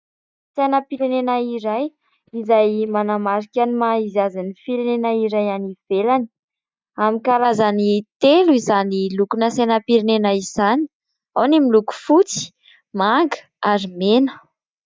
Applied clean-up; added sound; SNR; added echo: neural mask model DeepFilterNet 3.